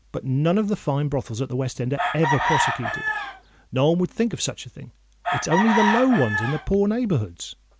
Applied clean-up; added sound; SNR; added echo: none; Chicken, rooster; 3 dB; none.